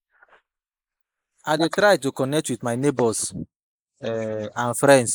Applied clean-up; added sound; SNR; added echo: neural mask model Resemble Enhance denoiser.